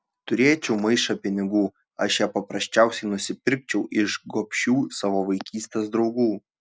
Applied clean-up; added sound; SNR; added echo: none; none; none; none.